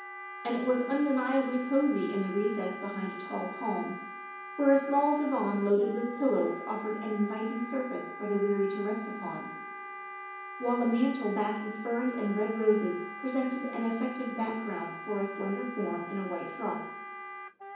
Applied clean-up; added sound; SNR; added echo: none; Wind instrument, woodwind instrument; 11 dB; reverberation time 1.2 s.